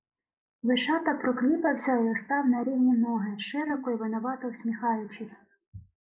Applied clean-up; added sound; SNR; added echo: neural mask model Resemble Enhance denoiser.